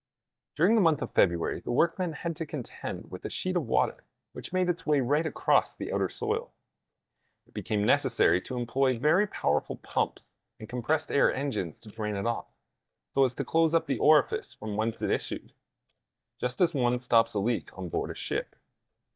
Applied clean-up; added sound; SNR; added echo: neural mask model DeepFilterNet 3.